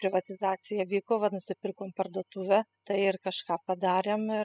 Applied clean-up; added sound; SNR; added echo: classical method spectral subtraction.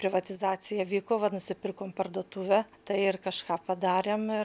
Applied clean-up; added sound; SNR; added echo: none; none; none; none.